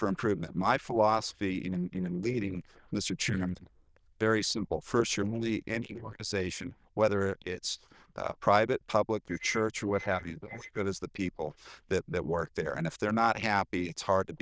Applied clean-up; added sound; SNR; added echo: neural diffusion model UNIVERSE++.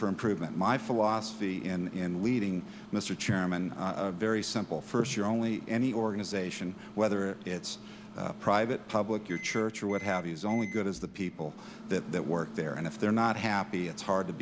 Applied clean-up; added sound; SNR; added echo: none; Microwave oven; 15 dB; none.